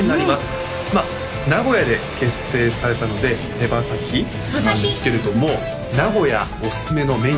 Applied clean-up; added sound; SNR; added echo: none; Fixed-wing aircraft, airplane; 13 dB; reverberation time 2.7 s.